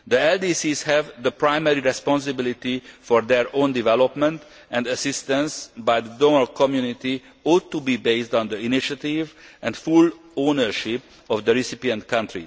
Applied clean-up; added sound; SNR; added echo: none; none; none; none.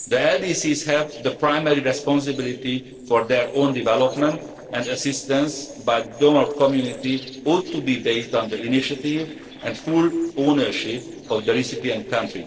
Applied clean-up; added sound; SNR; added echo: neural separator model SepFormer DNS4.